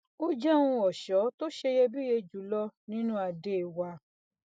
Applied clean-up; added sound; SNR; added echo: none; none; none; none.